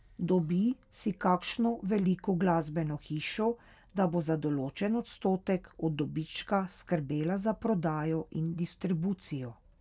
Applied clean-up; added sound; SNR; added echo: none; none; none; none.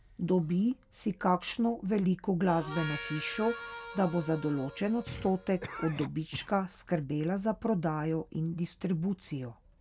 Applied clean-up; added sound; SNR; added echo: none; Harmonica + Cough; 13 dB; none.